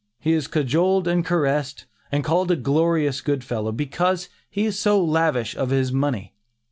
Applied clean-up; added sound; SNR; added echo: none; none; none; none.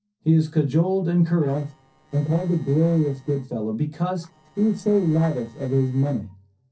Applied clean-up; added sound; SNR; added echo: neural separator model SepFormer DNS4.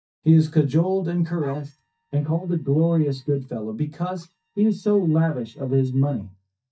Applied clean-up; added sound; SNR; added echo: neural mask model DeepFilterNet 3.